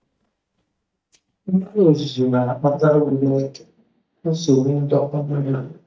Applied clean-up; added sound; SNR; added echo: neural mask model DeepFilterNet 3.